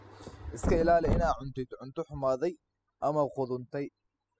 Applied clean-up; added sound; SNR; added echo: classical method spectral subtraction.